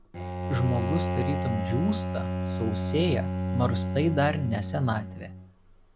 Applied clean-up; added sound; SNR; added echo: none; Bowed string instrument; 2 dB; none.